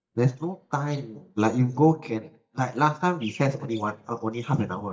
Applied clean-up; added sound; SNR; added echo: neural mask model DeepFilterNet 3.